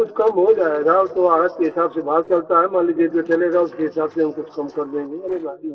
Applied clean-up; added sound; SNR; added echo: neural separator model SepFormer DNS4.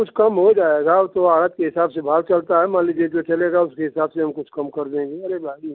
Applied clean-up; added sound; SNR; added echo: none; none; none; none.